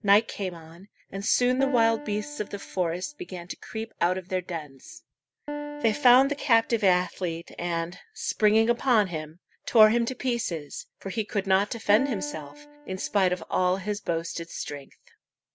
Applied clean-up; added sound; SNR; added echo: none; Piano; 14 dB; none.